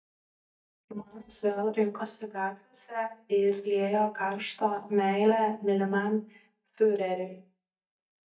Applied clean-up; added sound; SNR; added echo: neural mask model DeepFilterNet 3.